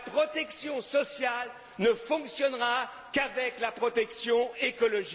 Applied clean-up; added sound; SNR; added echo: none; none; none; none.